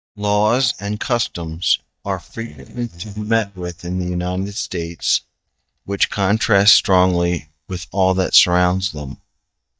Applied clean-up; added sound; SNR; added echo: neural mask model DeepFilterNet 3.